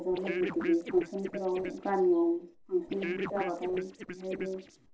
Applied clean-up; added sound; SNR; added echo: neural separator model SepFormer DNS4.